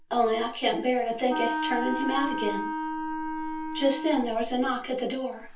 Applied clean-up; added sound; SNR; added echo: none; Wind instrument, woodwind instrument; 6 dB; reverberation time 0.2 s.